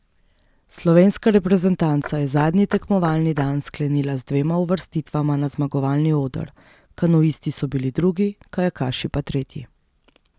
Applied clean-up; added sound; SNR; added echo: none; Knock / Wood; 17 dB; none.